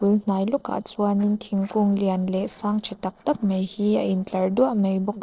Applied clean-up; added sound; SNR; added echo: neural separator model SepFormer DNS4.